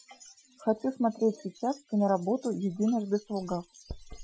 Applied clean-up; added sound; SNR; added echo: classical method Wiener filter.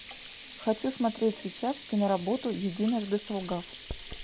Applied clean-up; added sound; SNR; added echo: none; Sink (filling or washing); 7 dB; none.